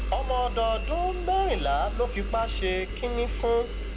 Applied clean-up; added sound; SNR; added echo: none; Engine; 3 dB; none.